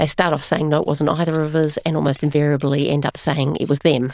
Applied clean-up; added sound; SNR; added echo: neural diffusion model UNIVERSE++.